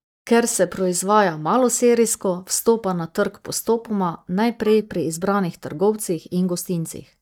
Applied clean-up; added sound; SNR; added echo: neural mask model DeepFilterNet 3.